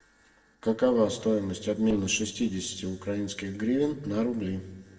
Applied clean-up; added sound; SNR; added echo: neural separator model SepFormer DNS4.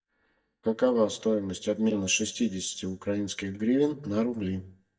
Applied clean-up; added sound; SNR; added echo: neural mask model DeepFilterNet 3.